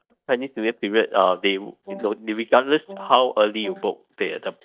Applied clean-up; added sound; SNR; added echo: neural mask model DeepFilterNet 3.